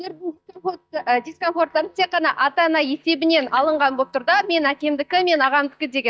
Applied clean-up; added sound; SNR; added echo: neural mask model DeepFilterNet 3.